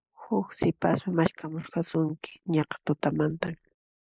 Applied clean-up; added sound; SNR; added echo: neural mask model Resemble Enhance denoiser.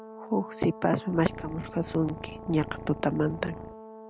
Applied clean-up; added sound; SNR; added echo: none; Purr + Brass instrument; 12 dB; none.